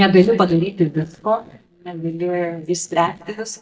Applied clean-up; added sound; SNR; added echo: neural mask model DeepFilterNet 3.